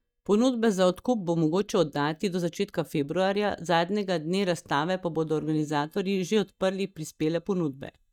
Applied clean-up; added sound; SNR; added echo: neural mask model DeepFilterNet 3.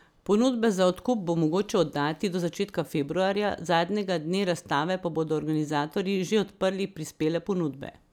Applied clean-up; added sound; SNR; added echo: none; none; none; none.